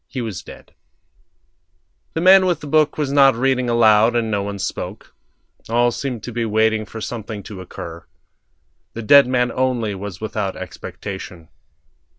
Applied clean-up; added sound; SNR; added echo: none; none; none; none.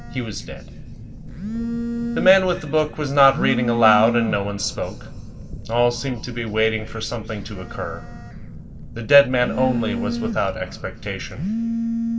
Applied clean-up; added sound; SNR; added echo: none; Telephone; 6 dB; reverberation time 2.0 s.